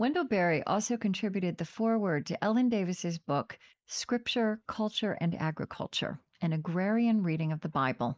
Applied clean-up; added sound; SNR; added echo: neural mask model Resemble Enhance denoiser.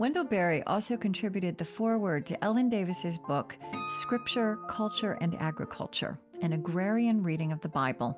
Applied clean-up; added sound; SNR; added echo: none; Acoustic guitar; 11 dB; none.